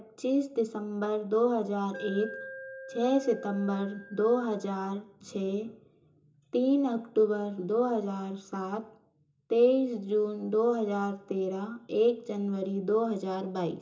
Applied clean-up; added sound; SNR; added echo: none; Alarm; 15 dB; reverberation time 0.2 s.